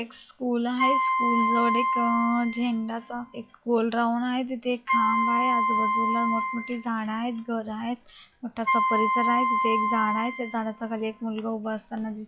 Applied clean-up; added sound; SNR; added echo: classical method log-MMSE.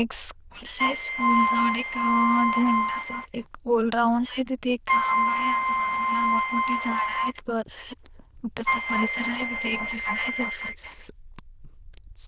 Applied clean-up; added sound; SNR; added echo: neural diffusion model UNIVERSE++.